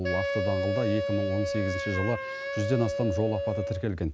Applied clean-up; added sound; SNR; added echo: none; Wind instrument, woodwind instrument; 2 dB; none.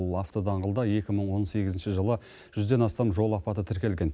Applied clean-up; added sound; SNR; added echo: none; none; none; none.